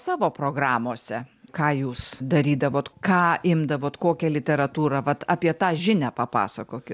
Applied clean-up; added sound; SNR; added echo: none; none; none; none.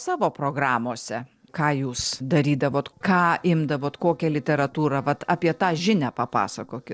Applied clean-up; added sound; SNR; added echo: neural separator model SepFormer DNS4.